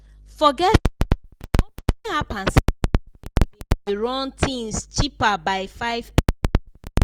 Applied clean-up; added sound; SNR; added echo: none; none; none; none.